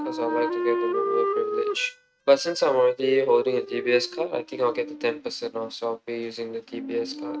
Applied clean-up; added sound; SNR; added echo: neural mask model RNNoise.